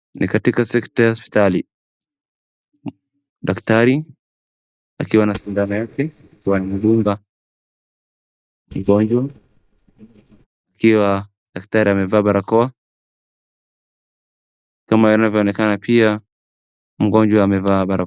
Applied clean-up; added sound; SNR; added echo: neural mask model DeepFilterNet 3.